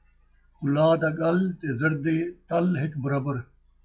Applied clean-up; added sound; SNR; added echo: classical method log-MMSE.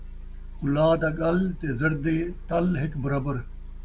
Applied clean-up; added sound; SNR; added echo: none; Motor vehicle (road) / Engine; 11 dB; none.